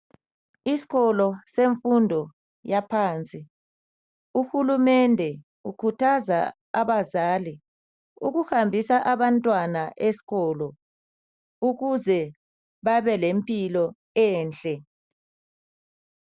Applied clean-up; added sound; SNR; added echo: none; none; none; none.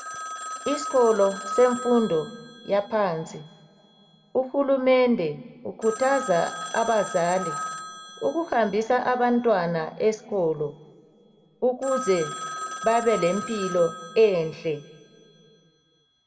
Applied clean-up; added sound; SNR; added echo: none; Telephone; 12 dB; reverberation time 1.4 s.